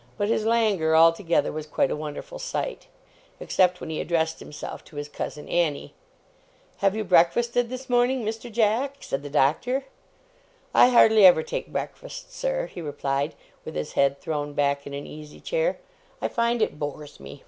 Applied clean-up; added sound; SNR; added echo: none; none; none; none.